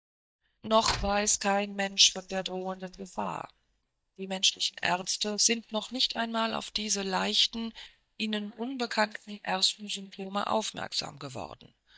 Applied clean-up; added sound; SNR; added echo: neural mask model DeepFilterNet 3.